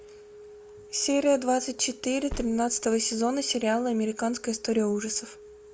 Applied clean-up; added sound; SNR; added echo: none; Car; 14 dB; none.